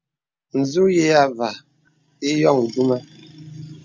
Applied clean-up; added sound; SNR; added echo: none; none; none; none.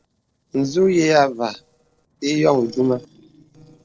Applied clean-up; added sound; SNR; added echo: neural separator model SepFormer DNS4.